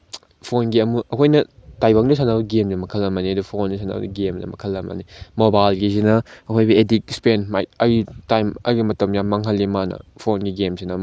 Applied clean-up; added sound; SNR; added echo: none; none; none; none.